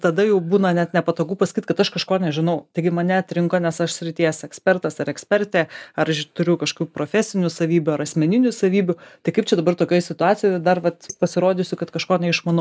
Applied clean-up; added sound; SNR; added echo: neural mask model DeepFilterNet 3.